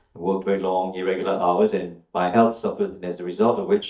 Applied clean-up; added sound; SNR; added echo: neural mask model DeepFilterNet 3.